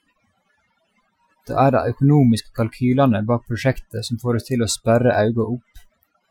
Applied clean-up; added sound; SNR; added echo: classical method Wiener filter.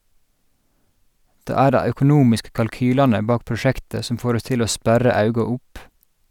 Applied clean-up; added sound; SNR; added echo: none; none; none; none.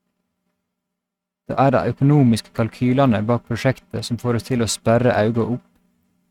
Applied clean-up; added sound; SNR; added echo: neural mask model RNNoise.